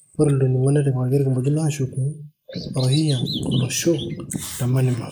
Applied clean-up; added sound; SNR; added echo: neural mask model Resemble Enhance denoiser.